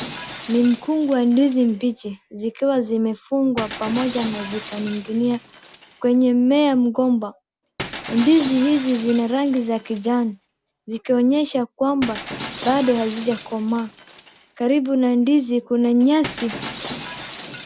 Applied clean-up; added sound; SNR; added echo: none; Shatter; 15 dB; none.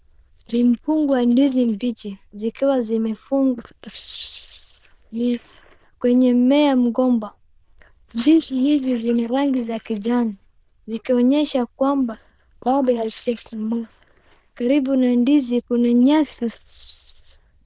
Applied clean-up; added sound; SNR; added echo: neural diffusion model UNIVERSE++.